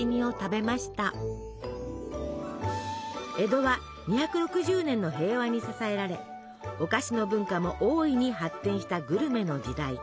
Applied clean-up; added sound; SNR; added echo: none; none; none; none.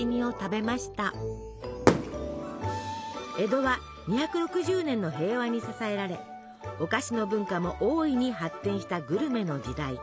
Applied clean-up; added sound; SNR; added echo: none; Fireworks; 4 dB; none.